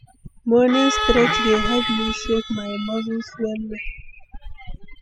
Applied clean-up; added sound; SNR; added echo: classical method spectral subtraction.